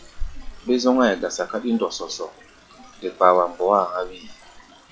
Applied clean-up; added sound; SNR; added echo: classical method log-MMSE.